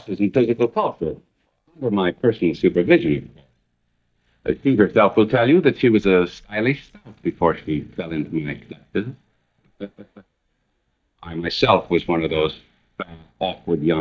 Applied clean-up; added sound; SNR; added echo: neural mask model DeepFilterNet 3.